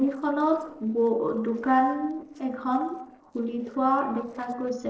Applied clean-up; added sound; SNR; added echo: neural separator model SepFormer DNS4.